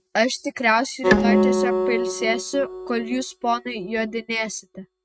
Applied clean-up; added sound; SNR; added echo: neural mask model RNNoise.